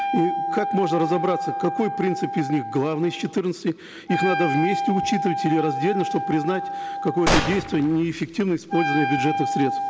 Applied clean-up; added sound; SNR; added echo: none; Wind instrument, woodwind instrument + Gunshot, gunfire; 3 dB; none.